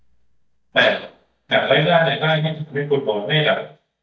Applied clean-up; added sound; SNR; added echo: neural mask model DeepFilterNet 3.